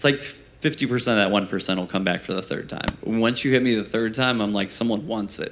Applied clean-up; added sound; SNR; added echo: none; Tap; 6 dB; none.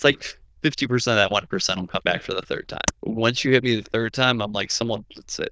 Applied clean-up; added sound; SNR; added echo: neural diffusion model UNIVERSE++.